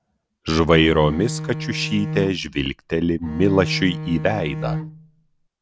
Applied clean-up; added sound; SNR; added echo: none; Bowed string instrument; 7 dB; none.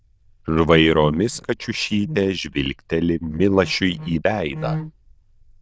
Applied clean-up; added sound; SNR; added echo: neural diffusion model UNIVERSE++.